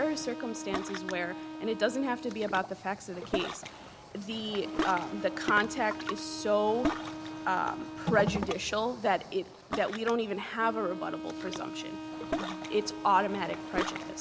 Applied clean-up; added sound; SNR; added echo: none; Ocean + Wind instrument, woodwind instrument; 5 dB; none.